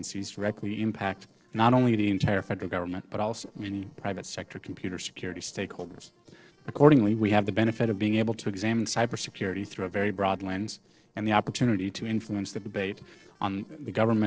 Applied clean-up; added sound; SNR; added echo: neural separator model SepFormer DNS4.